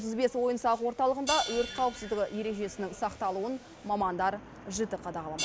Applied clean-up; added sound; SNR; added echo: none; Hi-hat; 12 dB; none.